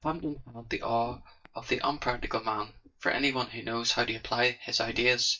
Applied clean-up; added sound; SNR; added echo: neural mask model DeepFilterNet 3.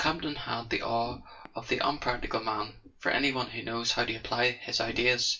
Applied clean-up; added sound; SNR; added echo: none; Walk, footsteps; 18 dB; reverberation time 0.2 s.